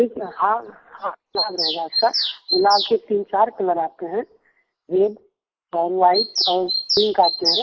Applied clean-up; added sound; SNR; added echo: neural mask model Resemble Enhance denoiser.